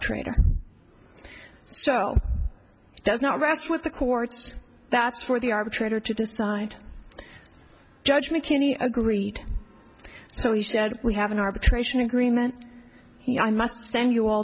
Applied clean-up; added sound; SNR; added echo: none; none; none; none.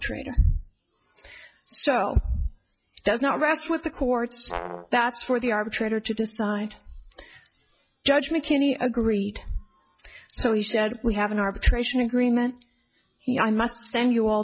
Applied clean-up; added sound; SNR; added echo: classical method log-MMSE.